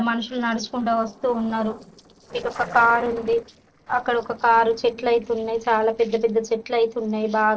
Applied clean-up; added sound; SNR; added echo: neural separator model SepFormer DNS4.